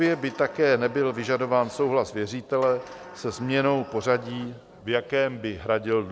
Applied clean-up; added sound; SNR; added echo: none; Sliding door; 20 dB; none.